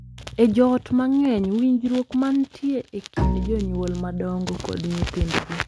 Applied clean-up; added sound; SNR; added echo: none; Bowed string instrument; 11 dB; none.